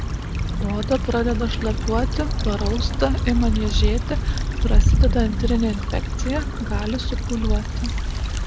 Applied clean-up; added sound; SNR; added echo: none; Stream / Trickle, dribble / Traffic noise, roadway noise; -5 dB; none.